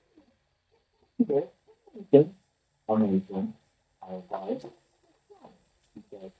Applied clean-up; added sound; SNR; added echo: neural mask model DeepFilterNet 3.